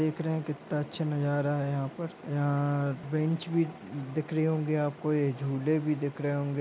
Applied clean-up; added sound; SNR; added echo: none; none; none; none.